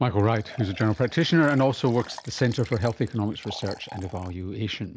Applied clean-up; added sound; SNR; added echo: none; Liquid; 20 dB; none.